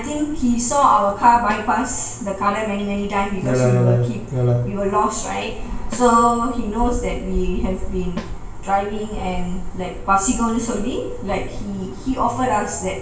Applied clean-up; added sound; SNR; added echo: none; Snare drum; 19 dB; reverberation time 0.8 s.